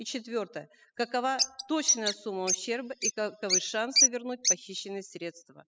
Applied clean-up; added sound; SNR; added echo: classical method spectral subtraction.